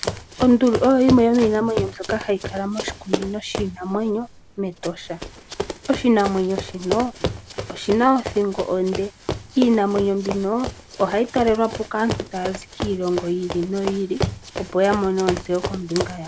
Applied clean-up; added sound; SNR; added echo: none; Run; 9 dB; none.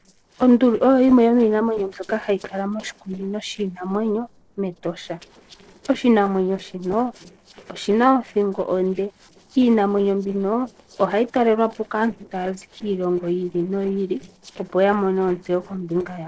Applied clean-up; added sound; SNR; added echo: neural separator model SepFormer DNS4.